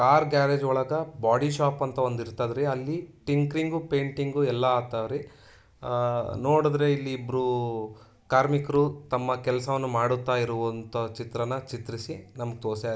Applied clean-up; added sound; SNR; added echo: none; none; none; none.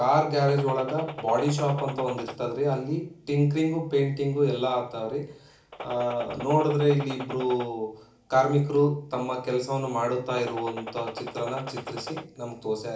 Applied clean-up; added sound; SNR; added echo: none; Gunshot, gunfire; 12 dB; reverberation time 0.4 s.